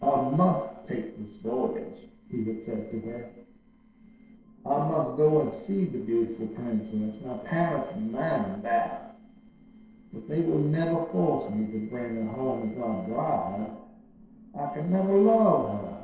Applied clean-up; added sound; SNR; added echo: neural separator model SepFormer DNS4.